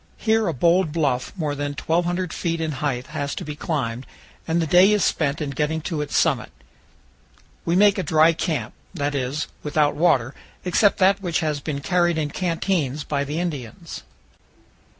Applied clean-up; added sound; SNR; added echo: none; none; none; none.